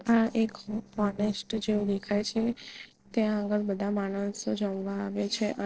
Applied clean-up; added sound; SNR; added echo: neural separator model SepFormer DNS4.